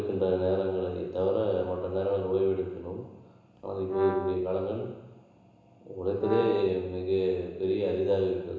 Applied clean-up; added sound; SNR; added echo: none; Brass instrument; 7 dB; reverberation time 1.0 s.